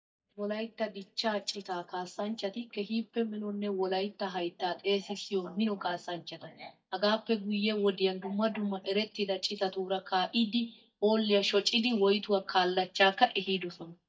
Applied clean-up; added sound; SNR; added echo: neural mask model DeepFilterNet 3.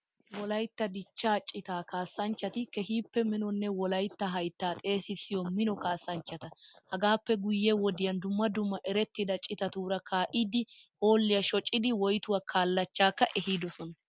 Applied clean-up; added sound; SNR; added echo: none; none; none; none.